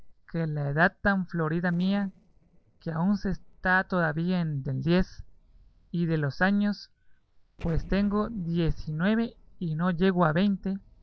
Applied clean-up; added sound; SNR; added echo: neural separator model SepFormer DNS4.